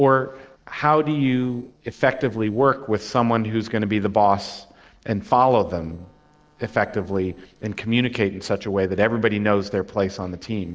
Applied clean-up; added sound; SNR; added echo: neural separator model SepFormer DNS4.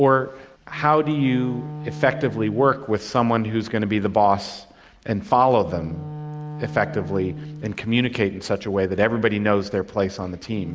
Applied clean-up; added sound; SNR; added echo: none; Wind instrument, woodwind instrument; 15 dB; none.